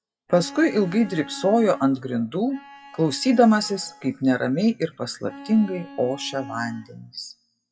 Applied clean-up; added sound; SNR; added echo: classical method WPE with log-MMSE.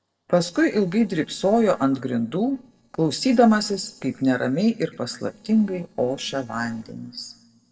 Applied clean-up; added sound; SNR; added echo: neural separator model SepFormer DNS4.